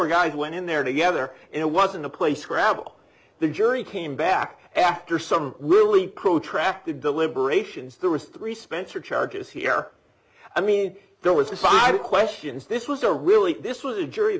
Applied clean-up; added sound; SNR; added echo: none; none; none; none.